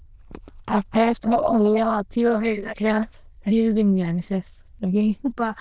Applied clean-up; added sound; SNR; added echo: neural diffusion model UNIVERSE++.